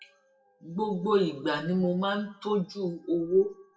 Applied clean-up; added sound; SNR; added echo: classical method WPE with log-MMSE.